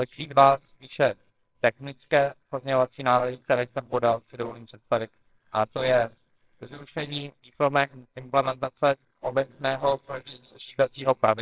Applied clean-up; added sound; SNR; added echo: neural separator model SepFormer WHAMR!.